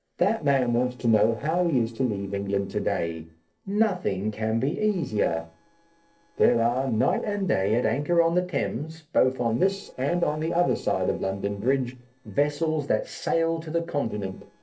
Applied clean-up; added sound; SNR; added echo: neural separator model SepFormer DNS4.